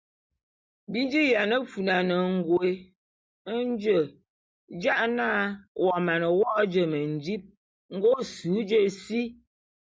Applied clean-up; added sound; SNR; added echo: none; none; none; none.